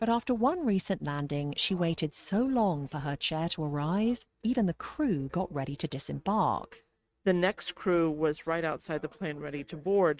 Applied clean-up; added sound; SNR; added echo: neural mask model RNNoise.